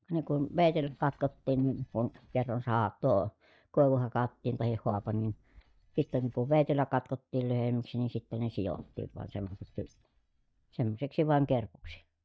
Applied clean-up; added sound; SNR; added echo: neural mask model DeepFilterNet 3.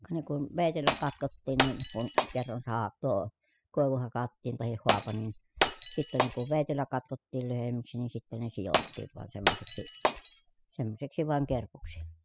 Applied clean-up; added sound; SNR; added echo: classical method spectral subtraction.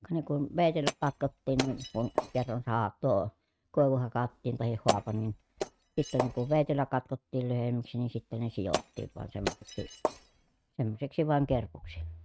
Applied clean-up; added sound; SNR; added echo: neural mask model RNNoise.